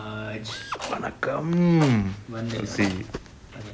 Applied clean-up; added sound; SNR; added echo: none; Clock + Drill; 13 dB; none.